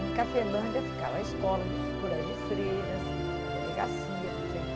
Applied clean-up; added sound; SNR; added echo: none; Musical instrument; -1 dB; none.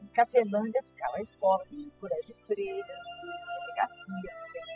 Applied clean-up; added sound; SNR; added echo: classical method spectral subtraction.